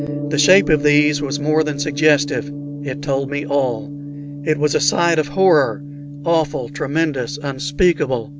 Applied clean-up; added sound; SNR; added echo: none; Gong; 9 dB; none.